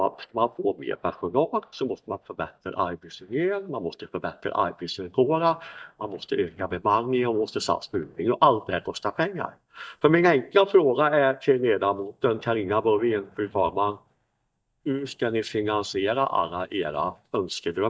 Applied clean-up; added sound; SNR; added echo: neural mask model DeepFilterNet 3.